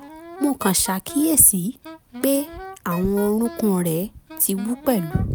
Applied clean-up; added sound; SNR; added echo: none; Wind instrument, woodwind instrument; 18 dB; none.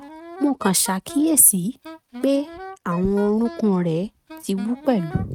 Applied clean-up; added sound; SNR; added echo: neural mask model RNNoise.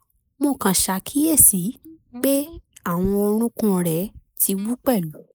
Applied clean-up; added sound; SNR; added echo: neural mask model Resemble Enhance denoiser.